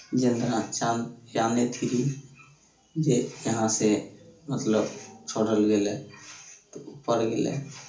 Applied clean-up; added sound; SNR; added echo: none; none; none; reverberation time 0.4 s.